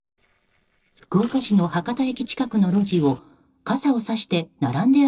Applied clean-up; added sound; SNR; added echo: neural separator model SepFormer DNS4.